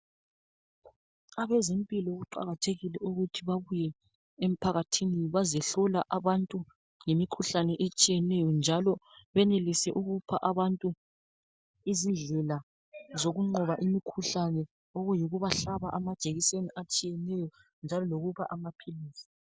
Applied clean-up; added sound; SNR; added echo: none; none; none; none.